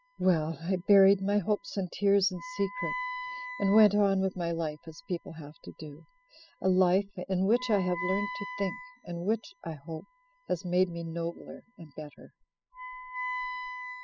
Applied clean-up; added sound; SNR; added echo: classical method spectral subtraction.